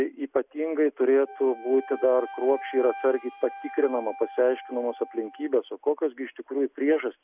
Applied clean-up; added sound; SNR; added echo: none; Wind instrument, woodwind instrument; 17 dB; none.